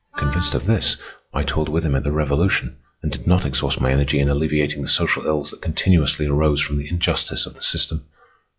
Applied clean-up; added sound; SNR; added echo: classical method log-MMSE.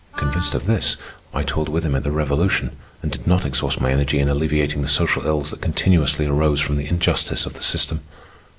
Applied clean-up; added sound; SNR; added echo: none; Wind instrument, woodwind instrument; 14 dB; none.